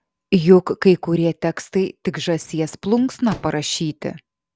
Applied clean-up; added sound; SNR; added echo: none; Slam / Microwave oven; 18 dB; none.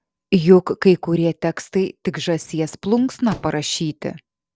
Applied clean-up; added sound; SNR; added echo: neural separator model SepFormer DNS4.